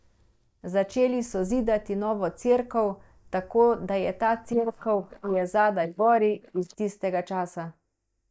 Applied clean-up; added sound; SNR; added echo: neural mask model DeepFilterNet 3.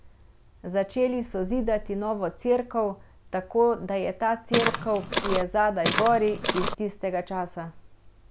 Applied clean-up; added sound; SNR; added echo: none; Walk, footsteps; -1 dB; none.